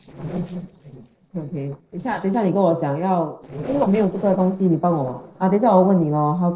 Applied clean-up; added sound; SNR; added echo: neural separator model SepFormer DNS4.